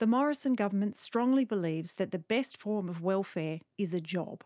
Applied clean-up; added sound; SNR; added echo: none; none; none; none.